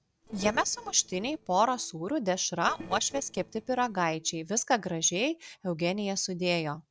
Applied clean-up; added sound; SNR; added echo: neural separator model SepFormer DNS4.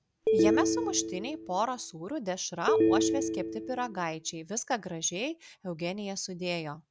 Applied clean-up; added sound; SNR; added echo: none; Telephone; -5 dB; none.